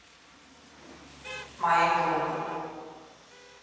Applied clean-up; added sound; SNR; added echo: none; Rain; 17 dB; reverberation time 2.1 s.